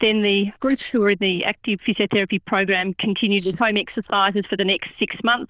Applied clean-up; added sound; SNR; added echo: neural diffusion model UNIVERSE++.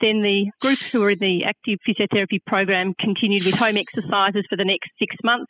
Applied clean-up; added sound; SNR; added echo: classical method spectral subtraction.